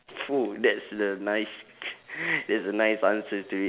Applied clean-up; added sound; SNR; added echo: none; none; none; none.